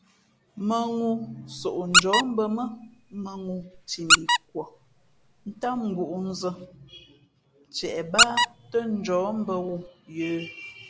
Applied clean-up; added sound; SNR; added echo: none; Squeak; -4 dB; none.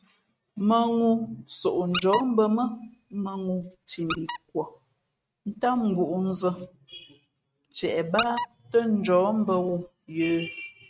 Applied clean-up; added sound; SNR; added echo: neural mask model RNNoise.